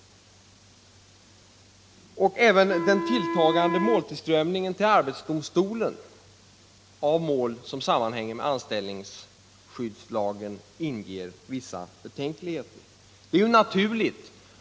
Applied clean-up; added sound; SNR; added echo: none; Wind instrument, woodwind instrument; 4 dB; none.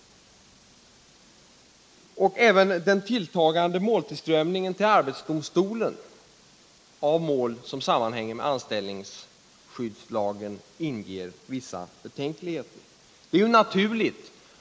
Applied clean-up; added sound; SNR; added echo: neural mask model Resemble Enhance denoiser.